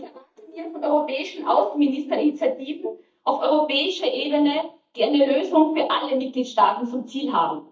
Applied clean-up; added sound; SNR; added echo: neural mask model DeepFilterNet 3.